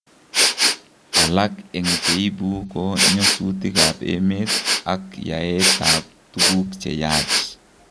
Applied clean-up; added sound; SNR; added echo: none; Respiratory sounds; -2 dB; none.